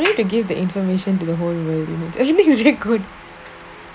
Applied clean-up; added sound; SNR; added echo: none; none; none; none.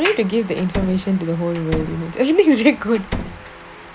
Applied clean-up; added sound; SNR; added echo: none; Slam; 10 dB; none.